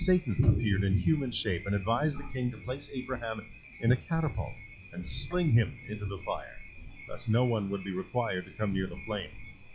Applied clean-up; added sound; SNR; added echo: classical method log-MMSE.